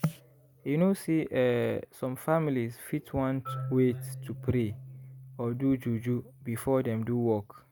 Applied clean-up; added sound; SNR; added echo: none; Marimba, xylophone; 15 dB; none.